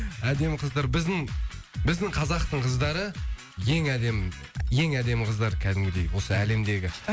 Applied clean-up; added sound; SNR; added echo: none; none; none; none.